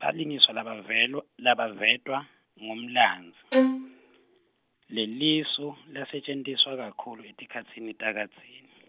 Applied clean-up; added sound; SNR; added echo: none; Bowed string instrument; -2 dB; none.